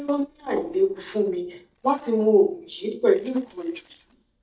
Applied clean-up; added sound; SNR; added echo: neural mask model DeepFilterNet 3.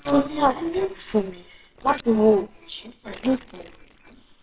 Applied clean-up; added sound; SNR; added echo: neural separator model SepFormer WHAMR!.